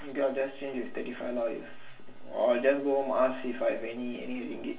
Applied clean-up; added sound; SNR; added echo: none; none; none; reverberation time 0.2 s.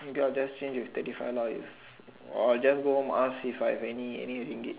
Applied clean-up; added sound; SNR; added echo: none; none; none; none.